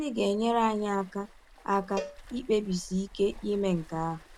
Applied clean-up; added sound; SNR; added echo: none; Cowbell + Waves, surf; 16 dB; none.